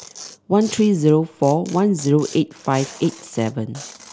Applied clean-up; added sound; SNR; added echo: none; Tearing; 20 dB; none.